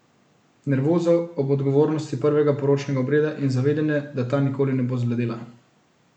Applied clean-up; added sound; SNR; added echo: none; none; none; none.